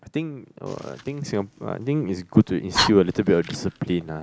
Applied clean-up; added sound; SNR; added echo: none; Fire; 9 dB; none.